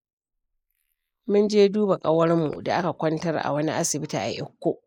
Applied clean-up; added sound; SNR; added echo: neural mask model Resemble Enhance denoiser.